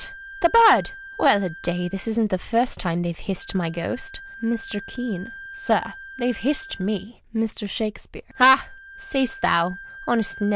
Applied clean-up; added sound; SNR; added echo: none; Wind instrument, woodwind instrument; 18 dB; none.